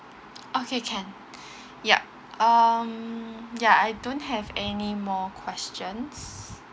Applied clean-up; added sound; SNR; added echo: none; none; none; none.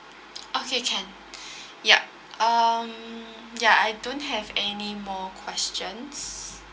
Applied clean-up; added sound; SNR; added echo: none; none; none; reverberation time 0.2 s.